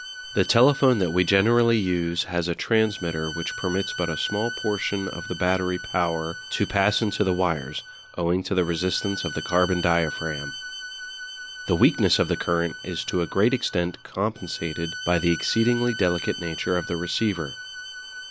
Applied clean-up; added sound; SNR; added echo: none; Bowed string instrument; 12 dB; none.